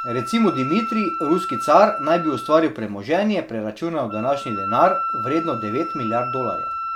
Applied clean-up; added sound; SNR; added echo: none; Wind instrument, woodwind instrument; 6 dB; none.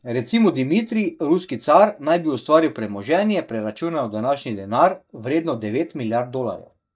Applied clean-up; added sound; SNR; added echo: neural mask model DeepFilterNet 3.